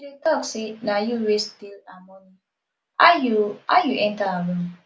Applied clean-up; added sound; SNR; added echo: none; none; none; none.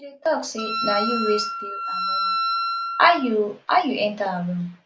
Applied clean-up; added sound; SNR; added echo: none; Wind instrument, woodwind instrument; 3 dB; none.